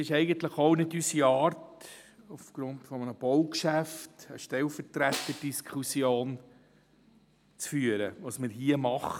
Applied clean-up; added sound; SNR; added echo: none; Snare drum; 12 dB; none.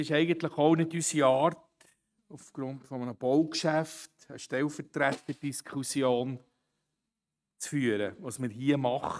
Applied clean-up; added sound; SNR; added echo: neural mask model RNNoise.